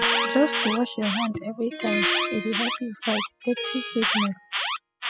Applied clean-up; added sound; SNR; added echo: classical method spectral subtraction.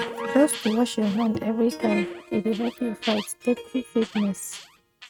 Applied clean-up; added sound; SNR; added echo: neural mask model RNNoise.